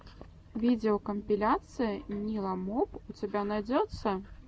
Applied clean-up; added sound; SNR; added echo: none; none; none; none.